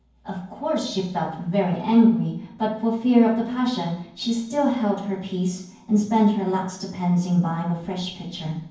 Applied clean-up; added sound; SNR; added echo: none; none; none; reverberation time 0.9 s.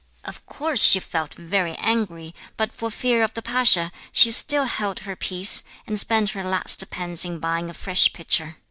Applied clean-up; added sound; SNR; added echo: none; none; none; none.